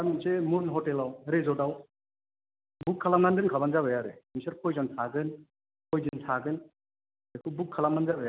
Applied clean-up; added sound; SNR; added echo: none; none; none; none.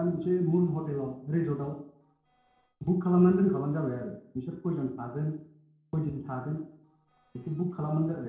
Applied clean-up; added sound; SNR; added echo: neural separator model SepFormer DNS4.